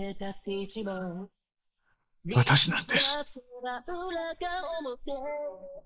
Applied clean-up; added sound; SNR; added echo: neural mask model Resemble Enhance denoiser.